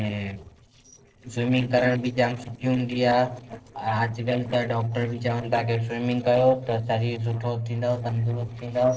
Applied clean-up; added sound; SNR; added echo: neural separator model SepFormer DNS4.